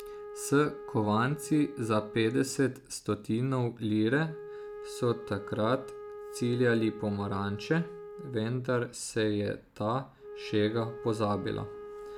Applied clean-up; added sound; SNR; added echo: none; Wind instrument, woodwind instrument; 13 dB; none.